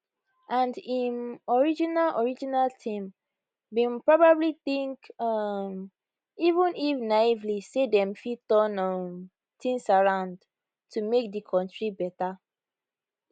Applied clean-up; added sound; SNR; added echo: none; none; none; none.